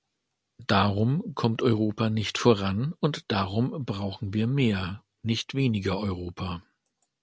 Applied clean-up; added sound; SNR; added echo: none; none; none; none.